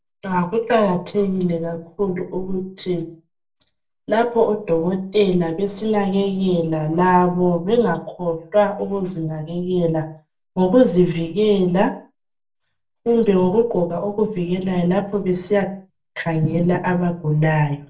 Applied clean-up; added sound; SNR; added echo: none; none; none; reverberation time 0.3 s.